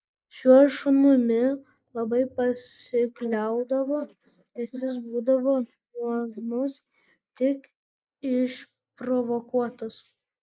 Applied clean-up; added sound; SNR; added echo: neural mask model Resemble Enhance denoiser.